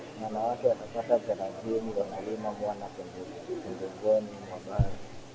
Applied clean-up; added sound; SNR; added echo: none; none; none; none.